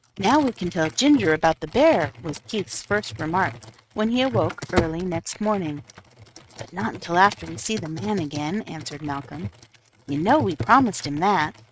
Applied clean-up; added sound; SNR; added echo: neural mask model RNNoise.